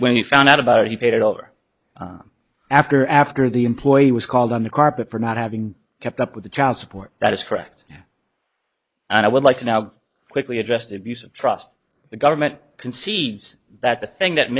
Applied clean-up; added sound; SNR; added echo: neural mask model Resemble Enhance denoiser.